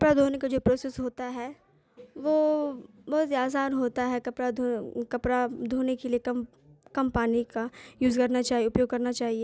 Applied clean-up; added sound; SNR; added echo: none; none; none; none.